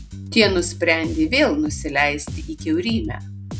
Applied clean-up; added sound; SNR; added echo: none; Bass guitar; 10 dB; none.